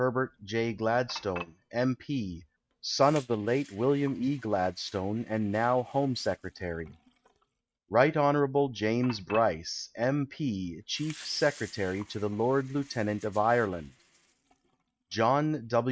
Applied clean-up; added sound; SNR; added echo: neural mask model RNNoise.